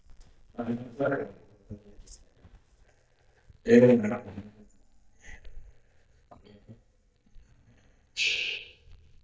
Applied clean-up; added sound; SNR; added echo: neural mask model DeepFilterNet 3.